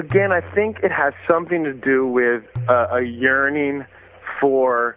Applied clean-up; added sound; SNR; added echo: none; Tabla; 16 dB; none.